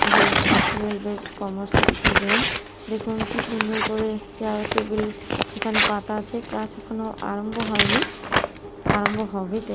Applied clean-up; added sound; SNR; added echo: none; Crumpling, crinkling / Tearing; -3 dB; none.